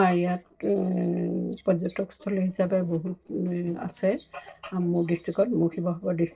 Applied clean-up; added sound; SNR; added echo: neural separator model SepFormer DNS4.